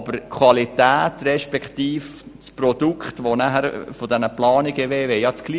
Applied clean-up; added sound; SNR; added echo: none; none; none; none.